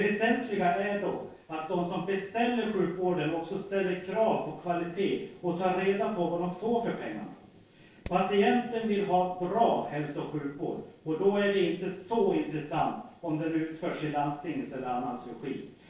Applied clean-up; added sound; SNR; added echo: neural separator model SepFormer DNS4.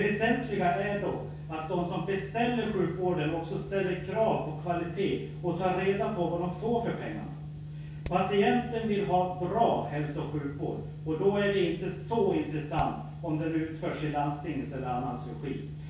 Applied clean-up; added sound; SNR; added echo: none; Hammer; 11 dB; reverberation time 0.6 s.